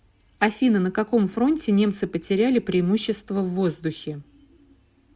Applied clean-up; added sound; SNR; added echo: none; none; none; none.